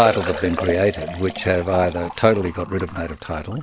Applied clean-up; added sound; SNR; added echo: none; Liquid; 11 dB; none.